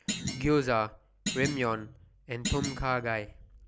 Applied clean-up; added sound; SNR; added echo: none; Thump, thud; 7 dB; none.